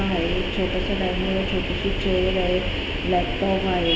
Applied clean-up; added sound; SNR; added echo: none; none; none; reverberation time 1.8 s.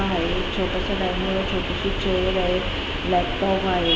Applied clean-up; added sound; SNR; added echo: none; none; none; none.